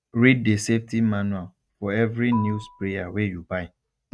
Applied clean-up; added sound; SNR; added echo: neural mask model RNNoise.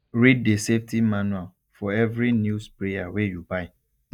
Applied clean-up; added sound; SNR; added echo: neural mask model DeepFilterNet 3.